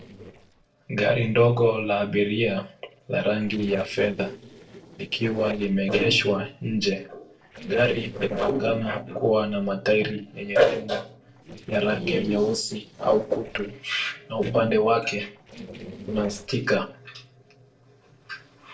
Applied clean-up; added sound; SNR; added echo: neural separator model SepFormer DNS4.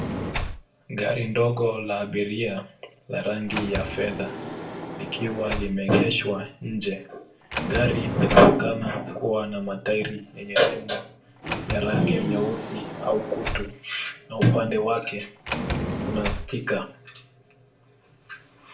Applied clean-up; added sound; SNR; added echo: none; Sliding door; 8 dB; reverberation time 0.3 s.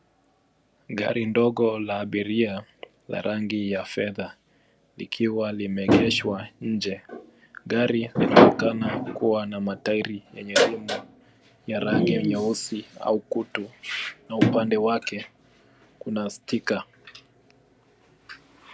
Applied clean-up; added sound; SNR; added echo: none; none; none; none.